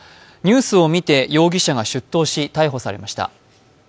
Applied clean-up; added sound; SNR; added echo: none; none; none; none.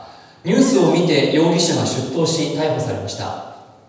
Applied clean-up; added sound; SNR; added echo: none; Cupboard open or close; 18 dB; reverberation time 1.1 s.